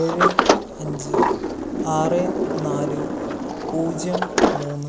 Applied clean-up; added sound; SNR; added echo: none; Sliding door; -5 dB; none.